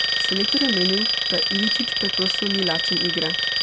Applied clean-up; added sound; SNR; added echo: none; Alarm; -5 dB; none.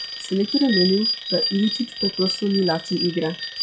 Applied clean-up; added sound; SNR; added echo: classical method log-MMSE.